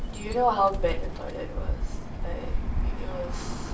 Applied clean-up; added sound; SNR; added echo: none; Bird; -1 dB; reverberation time 0.3 s.